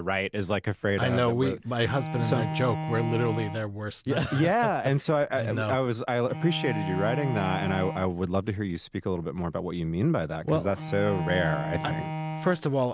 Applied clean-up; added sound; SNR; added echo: none; Bowed string instrument; 8 dB; none.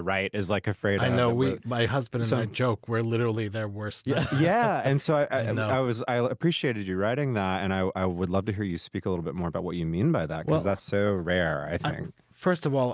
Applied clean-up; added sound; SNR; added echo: none; none; none; none.